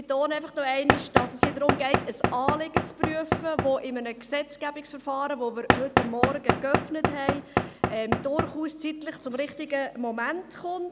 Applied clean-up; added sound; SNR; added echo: none; Knock / Wood; -3 dB; none.